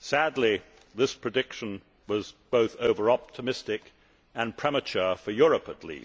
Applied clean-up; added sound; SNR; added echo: none; none; none; none.